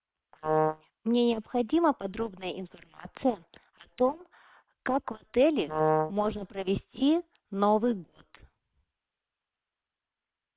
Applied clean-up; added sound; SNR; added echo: neural separator model SepFormer WHAM!.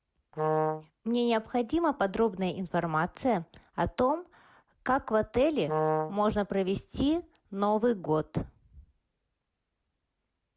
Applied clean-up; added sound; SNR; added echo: none; Brass instrument; -1 dB; none.